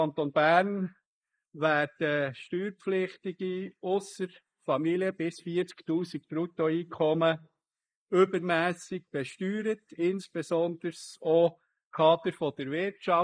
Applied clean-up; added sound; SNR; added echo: neural mask model Resemble Enhance denoiser.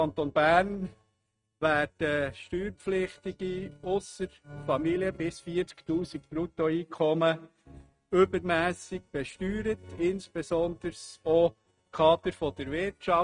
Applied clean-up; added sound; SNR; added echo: neural mask model RNNoise.